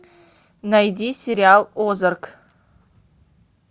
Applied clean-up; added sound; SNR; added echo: none; none; none; none.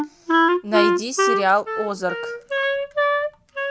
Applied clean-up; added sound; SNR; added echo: none; Wind instrument, woodwind instrument; -4 dB; none.